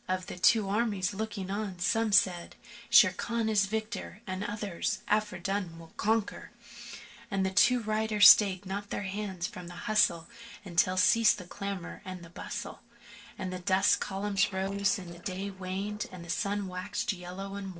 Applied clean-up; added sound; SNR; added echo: neural separator model SepFormer DNS4.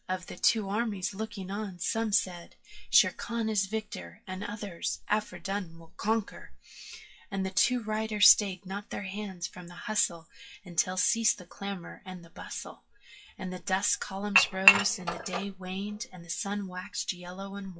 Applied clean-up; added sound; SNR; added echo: classical method WPE with log-MMSE.